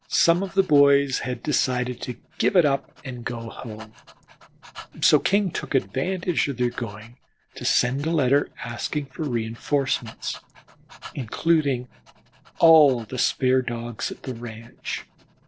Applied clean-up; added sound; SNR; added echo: neural separator model SepFormer DNS4.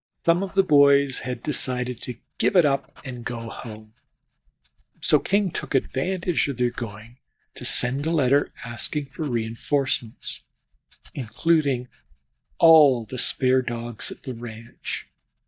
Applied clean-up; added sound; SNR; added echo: neural mask model DeepFilterNet 3.